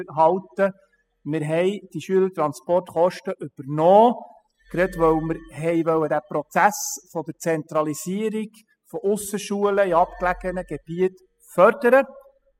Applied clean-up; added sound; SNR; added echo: classical method spectral subtraction.